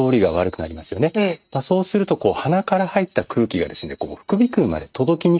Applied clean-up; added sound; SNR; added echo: neural mask model RNNoise.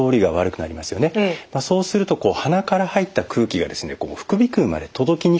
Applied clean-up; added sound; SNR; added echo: none; none; none; none.